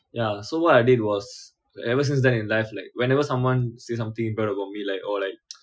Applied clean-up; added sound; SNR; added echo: classical method Wiener filter.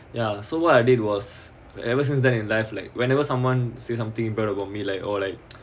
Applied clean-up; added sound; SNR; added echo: none; none; none; none.